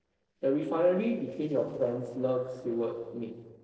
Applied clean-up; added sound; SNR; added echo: neural separator model SepFormer DNS4.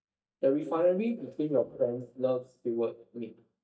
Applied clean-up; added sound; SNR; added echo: neural mask model DeepFilterNet 3.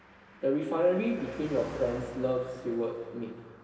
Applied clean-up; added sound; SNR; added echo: none; Car passing by; 17 dB; reverberation time 2.3 s.